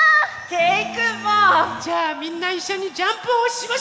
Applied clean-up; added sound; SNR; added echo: none; Guitar; 18 dB; none.